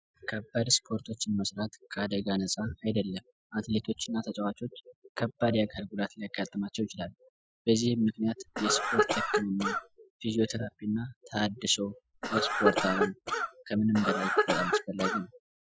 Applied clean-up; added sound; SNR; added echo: classical method Wiener filter.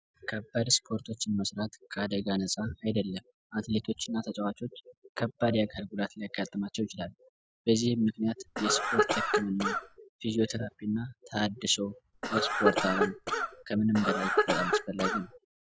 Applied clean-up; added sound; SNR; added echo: none; Cough; -2 dB; none.